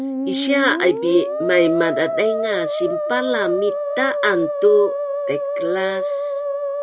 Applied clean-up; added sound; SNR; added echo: none; Musical instrument; 3 dB; none.